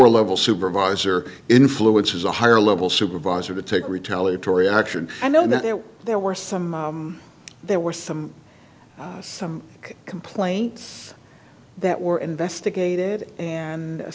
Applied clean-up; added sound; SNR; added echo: none; none; none; none.